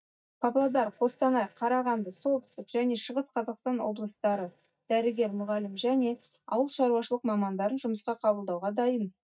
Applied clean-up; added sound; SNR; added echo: neural mask model DeepFilterNet 3.